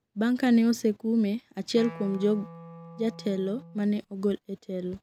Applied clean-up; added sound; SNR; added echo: none; Wind instrument, woodwind instrument; 18 dB; none.